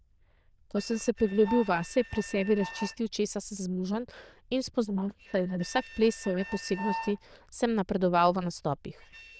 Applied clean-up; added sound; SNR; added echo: neural diffusion model UNIVERSE++.